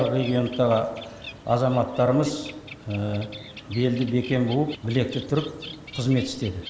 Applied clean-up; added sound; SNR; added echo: none; Bird; 17 dB; none.